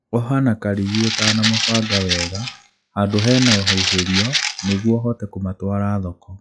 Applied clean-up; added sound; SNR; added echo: classical method log-MMSE.